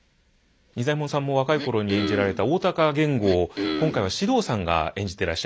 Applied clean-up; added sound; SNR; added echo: none; Cough; 6 dB; none.